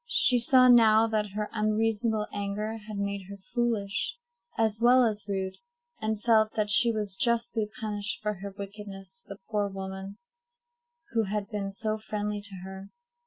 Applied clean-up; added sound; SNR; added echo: none; none; none; none.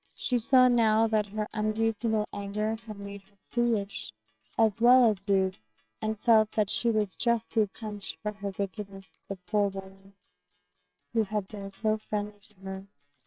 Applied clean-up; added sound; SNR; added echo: neural separator model SepFormer WHAMR!.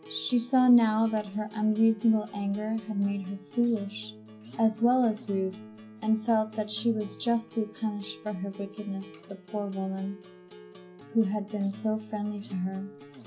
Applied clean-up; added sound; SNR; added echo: none; Acoustic guitar; 18 dB; reverberation time 0.5 s.